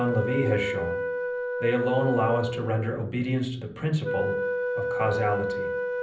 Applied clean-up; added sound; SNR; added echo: none; Wind instrument, woodwind instrument; 2 dB; reverberation time 0.6 s.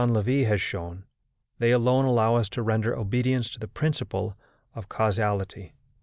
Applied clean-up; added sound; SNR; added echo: none; none; none; none.